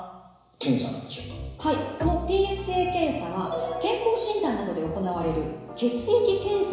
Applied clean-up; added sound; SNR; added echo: none; Bowed string instrument; 14 dB; reverberation time 1.0 s.